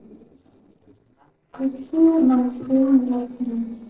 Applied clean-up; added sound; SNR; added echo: neural separator model SepFormer DNS4.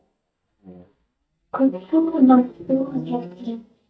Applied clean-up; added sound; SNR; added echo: neural mask model DeepFilterNet 3.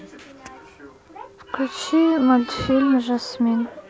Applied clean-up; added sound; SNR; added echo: none; none; none; none.